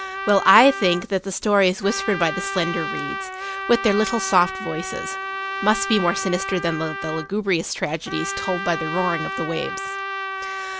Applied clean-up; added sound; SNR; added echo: none; Trumpet; 7 dB; none.